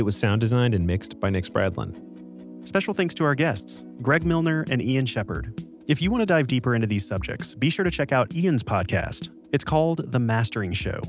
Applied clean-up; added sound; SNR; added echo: none; none; none; none.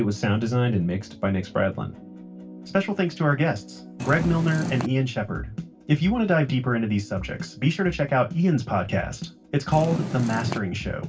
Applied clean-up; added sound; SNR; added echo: none; Purr; 6 dB; reverberation time 0.2 s.